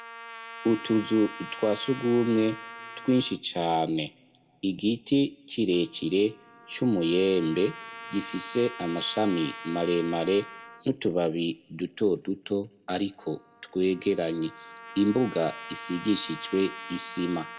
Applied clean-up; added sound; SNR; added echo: none; Trumpet; 16 dB; reverberation time 0.7 s.